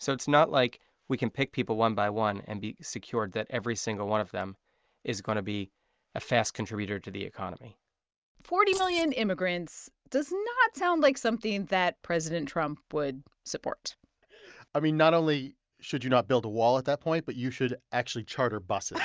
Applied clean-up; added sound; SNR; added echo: neural mask model RNNoise.